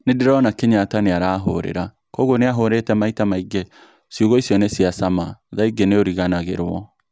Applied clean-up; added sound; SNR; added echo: none; none; none; none.